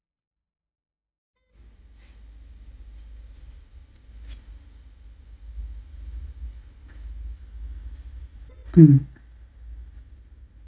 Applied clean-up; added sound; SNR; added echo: neural mask model DeepFilterNet 3.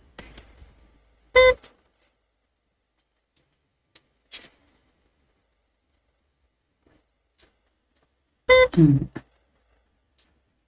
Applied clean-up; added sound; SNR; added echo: neural mask model RNNoise.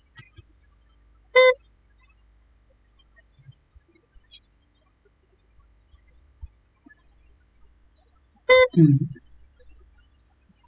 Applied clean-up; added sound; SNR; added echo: classical method spectral subtraction.